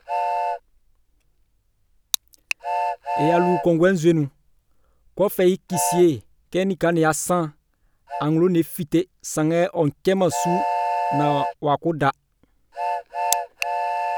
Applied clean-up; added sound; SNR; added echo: none; Train; 5 dB; none.